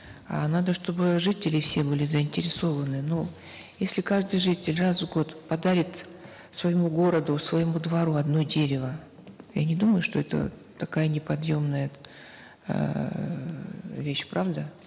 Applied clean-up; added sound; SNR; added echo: none; none; none; none.